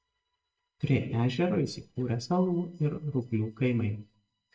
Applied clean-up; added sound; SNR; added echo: neural mask model DeepFilterNet 3.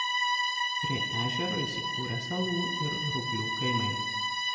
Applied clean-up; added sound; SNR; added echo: none; Bowed string instrument; -4 dB; reverberation time 1.1 s.